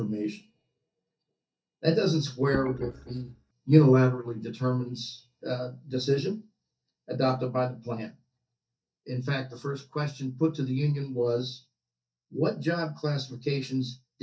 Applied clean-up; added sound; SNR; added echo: neural mask model DeepFilterNet 3.